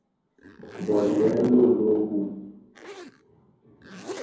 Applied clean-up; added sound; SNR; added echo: none; Zipper (clothing); 17 dB; reverberation time 0.8 s.